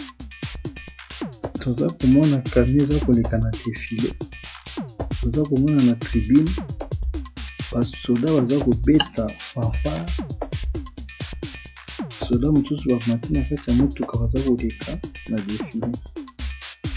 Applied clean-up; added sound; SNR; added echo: classical method log-MMSE.